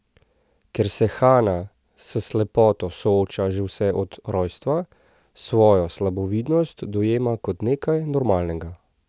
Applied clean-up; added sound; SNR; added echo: none; none; none; none.